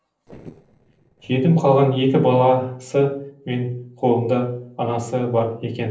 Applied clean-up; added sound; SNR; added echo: neural separator model SepFormer DNS4.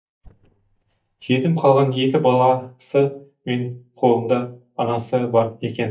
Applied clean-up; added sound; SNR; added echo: neural mask model DeepFilterNet 3.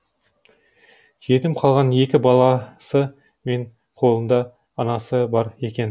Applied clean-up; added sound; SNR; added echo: none; none; none; none.